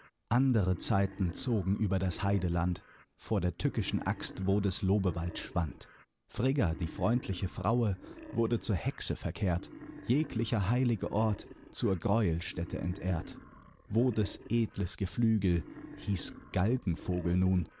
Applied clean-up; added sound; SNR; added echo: none; Wild animals; 18 dB; none.